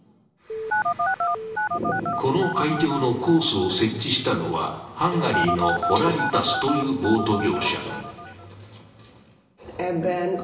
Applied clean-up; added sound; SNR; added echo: none; Telephone; 3 dB; reverberation time 1.0 s.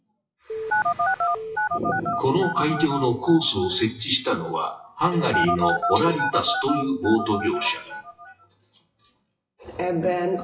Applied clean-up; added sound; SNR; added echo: classical method WPE with log-MMSE.